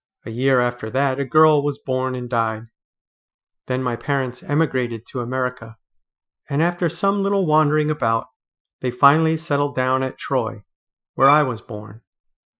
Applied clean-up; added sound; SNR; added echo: classical method Wiener filter.